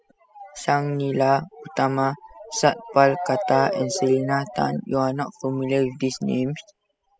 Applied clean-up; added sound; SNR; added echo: classical method spectral subtraction.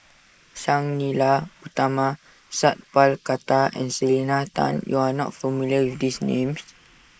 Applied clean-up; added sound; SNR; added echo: neural mask model Resemble Enhance denoiser.